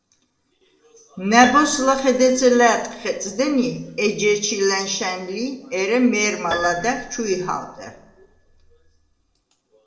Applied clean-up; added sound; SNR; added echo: neural separator model SepFormer DNS4.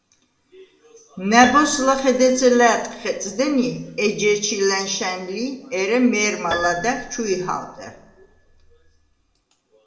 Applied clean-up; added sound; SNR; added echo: none; Piano; 14 dB; reverberation time 0.8 s.